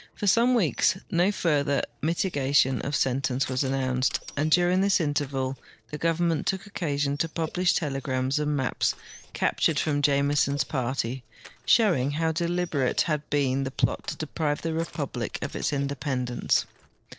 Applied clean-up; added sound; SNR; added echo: neural separator model SepFormer DNS4.